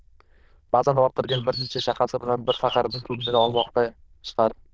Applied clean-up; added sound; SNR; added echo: neural diffusion model UNIVERSE++.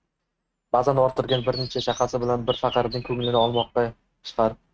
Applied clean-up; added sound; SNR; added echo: neural mask model RNNoise.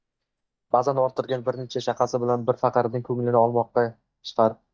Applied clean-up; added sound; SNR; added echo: neural mask model DeepFilterNet 3.